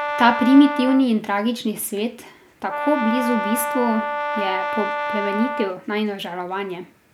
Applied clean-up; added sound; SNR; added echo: none; Brass instrument; 6 dB; none.